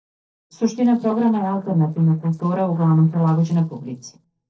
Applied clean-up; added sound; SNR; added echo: neural separator model SepFormer DNS4.